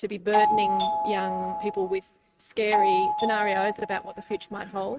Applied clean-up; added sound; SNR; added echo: neural mask model RNNoise.